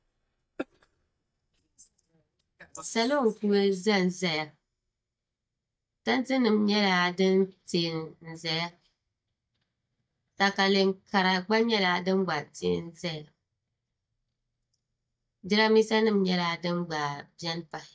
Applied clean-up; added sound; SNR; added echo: neural mask model DeepFilterNet 3.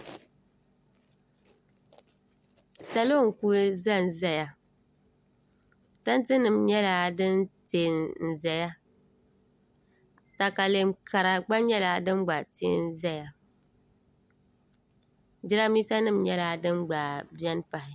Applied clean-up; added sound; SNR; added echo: none; none; none; none.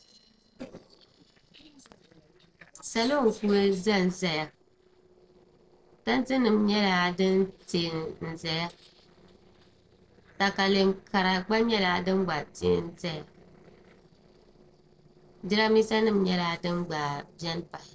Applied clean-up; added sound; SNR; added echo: neural separator model SepFormer DNS4.